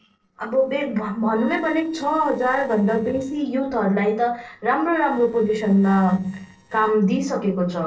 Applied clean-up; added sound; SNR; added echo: neural separator model SepFormer DNS4.